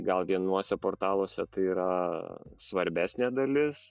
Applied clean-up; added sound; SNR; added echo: neural mask model DeepFilterNet 3.